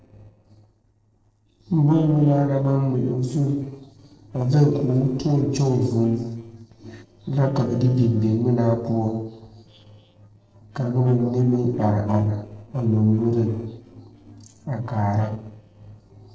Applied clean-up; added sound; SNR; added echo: neural separator model SepFormer DNS4.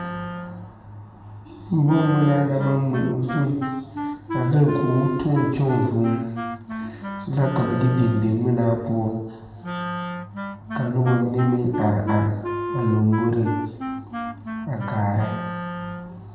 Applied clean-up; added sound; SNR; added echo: none; Wind instrument, woodwind instrument; 8 dB; reverberation time 1.0 s.